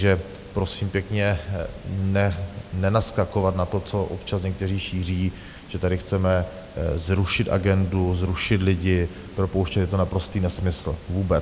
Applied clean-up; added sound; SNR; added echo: none; Water; 19 dB; none.